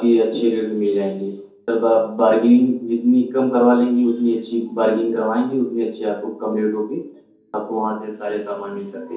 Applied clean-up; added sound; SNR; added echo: none; none; none; reverberation time 0.6 s.